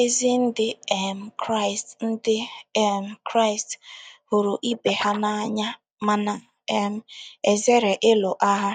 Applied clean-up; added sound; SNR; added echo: neural mask model DeepFilterNet 3.